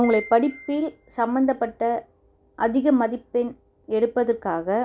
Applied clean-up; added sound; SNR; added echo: none; Piano; 18 dB; none.